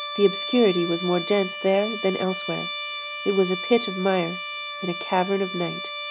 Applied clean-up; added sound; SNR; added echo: none; Trumpet; 7 dB; none.